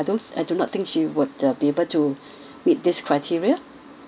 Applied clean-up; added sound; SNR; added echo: none; none; none; none.